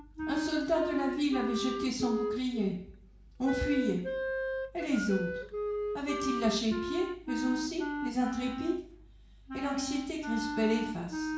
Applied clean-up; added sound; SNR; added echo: none; Wind instrument, woodwind instrument; 4 dB; reverberation time 0.6 s.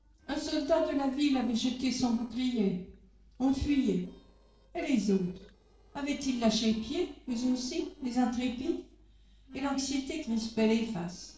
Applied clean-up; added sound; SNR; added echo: neural separator model SepFormer DNS4.